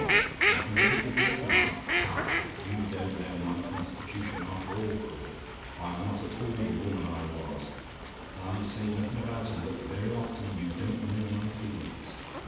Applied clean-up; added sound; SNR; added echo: none; Fowl; -1 dB; reverberation time 1.1 s.